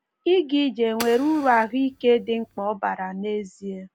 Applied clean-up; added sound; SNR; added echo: none; Fire; 18 dB; none.